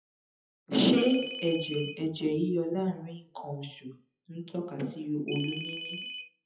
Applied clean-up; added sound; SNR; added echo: classical method WPE with log-MMSE.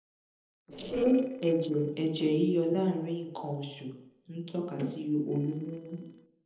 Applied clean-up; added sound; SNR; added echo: neural separator model SepFormer DNS4.